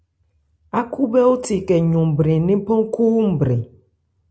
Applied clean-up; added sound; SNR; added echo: none; none; none; none.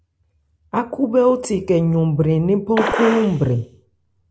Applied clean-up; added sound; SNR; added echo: none; Gunshot, gunfire; 7 dB; none.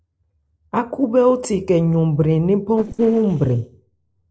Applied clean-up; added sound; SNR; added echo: neural separator model SepFormer DNS4.